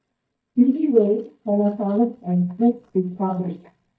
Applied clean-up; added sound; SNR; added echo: neural mask model DeepFilterNet 3.